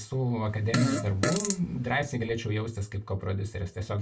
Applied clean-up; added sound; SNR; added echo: none; Fart; 2 dB; reverberation time 0.2 s.